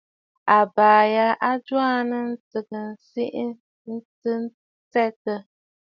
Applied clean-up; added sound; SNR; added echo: none; none; none; none.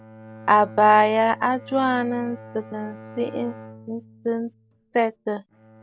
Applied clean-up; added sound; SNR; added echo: none; Bowed string instrument; 19 dB; none.